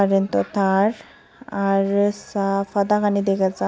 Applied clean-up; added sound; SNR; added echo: none; none; none; none.